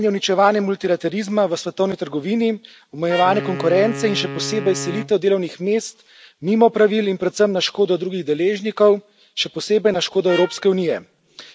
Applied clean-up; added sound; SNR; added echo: none; Wind instrument, woodwind instrument + Trumpet; 12 dB; none.